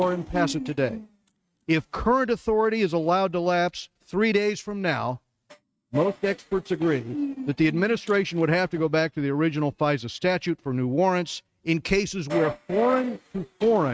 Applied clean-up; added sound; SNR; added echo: neural mask model RNNoise.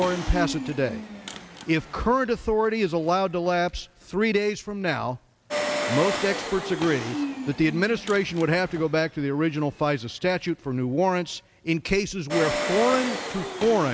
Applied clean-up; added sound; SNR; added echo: none; Engine; 8 dB; none.